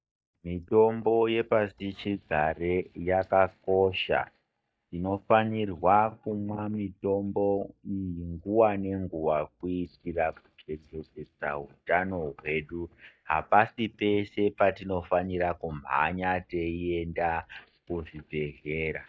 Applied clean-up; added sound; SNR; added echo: neural mask model DeepFilterNet 3.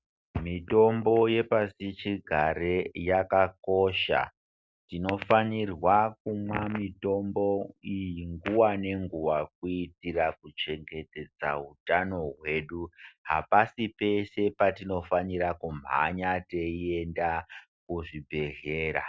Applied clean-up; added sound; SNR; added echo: none; none; none; none.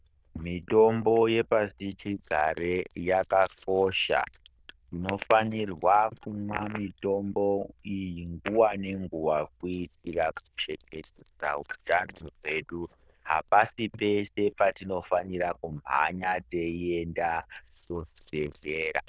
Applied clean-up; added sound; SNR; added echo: neural diffusion model UNIVERSE++.